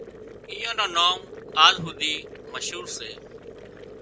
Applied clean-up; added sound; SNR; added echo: none; Boiling; 15 dB; none.